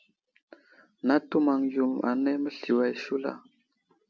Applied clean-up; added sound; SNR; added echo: none; none; none; none.